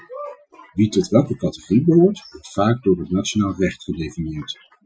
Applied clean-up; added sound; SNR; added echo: classical method Wiener filter.